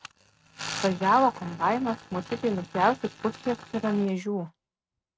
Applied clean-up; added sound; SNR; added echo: neural mask model RNNoise.